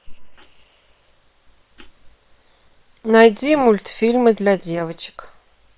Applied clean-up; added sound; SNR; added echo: neural separator model SepFormer WHAM!.